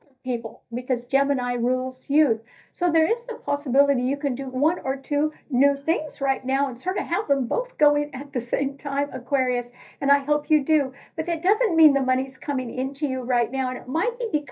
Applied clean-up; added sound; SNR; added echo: neural mask model DeepFilterNet 3.